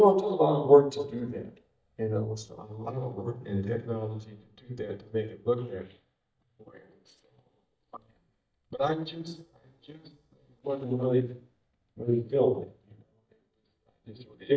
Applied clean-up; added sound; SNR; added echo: neural mask model DeepFilterNet 3.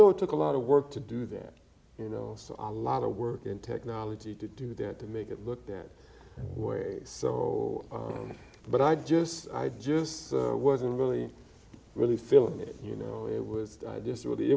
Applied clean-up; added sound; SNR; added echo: none; none; none; none.